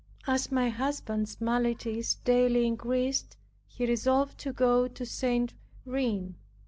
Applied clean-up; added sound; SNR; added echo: none; none; none; none.